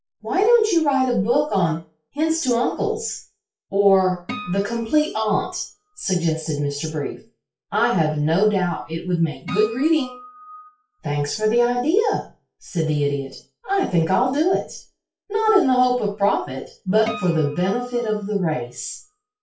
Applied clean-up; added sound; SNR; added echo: classical method WPE with log-MMSE.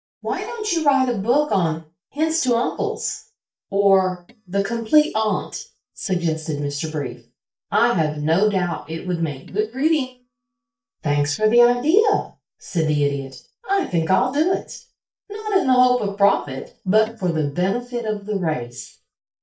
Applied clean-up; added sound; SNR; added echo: neural mask model DeepFilterNet 3.